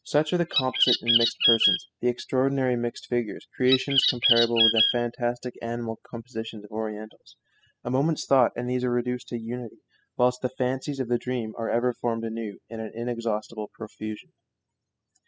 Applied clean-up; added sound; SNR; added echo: classical method spectral subtraction.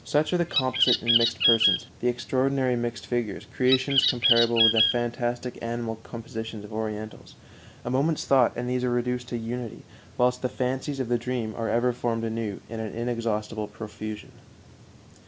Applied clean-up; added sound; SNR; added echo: none; Bird; -3 dB; none.